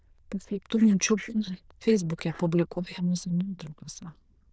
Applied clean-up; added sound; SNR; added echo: neural diffusion model UNIVERSE++.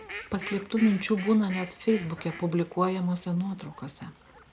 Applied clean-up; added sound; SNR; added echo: none; Fowl; 16 dB; none.